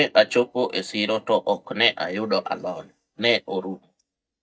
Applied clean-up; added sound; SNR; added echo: neural mask model DeepFilterNet 3.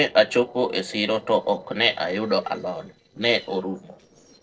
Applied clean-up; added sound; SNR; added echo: neural separator model SepFormer DNS4.